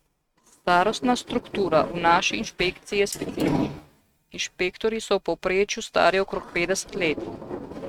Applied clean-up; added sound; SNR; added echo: neural mask model RNNoise.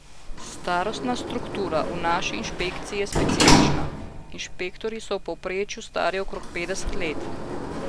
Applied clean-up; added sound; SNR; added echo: none; Sliding door; -1 dB; none.